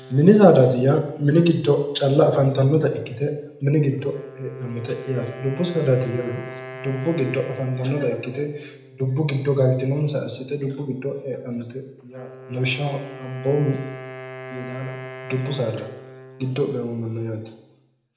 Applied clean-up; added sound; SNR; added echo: none; Wind instrument, woodwind instrument; 18 dB; reverberation time 0.8 s.